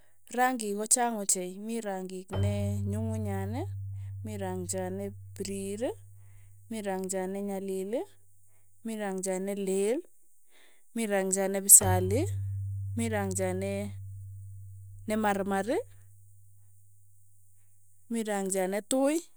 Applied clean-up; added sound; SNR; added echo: none; Keyboard (musical); 8 dB; none.